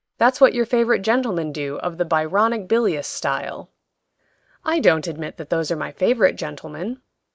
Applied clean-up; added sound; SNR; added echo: neural mask model Resemble Enhance denoiser.